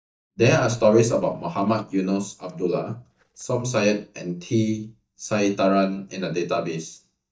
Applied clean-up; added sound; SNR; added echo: neural mask model DeepFilterNet 3.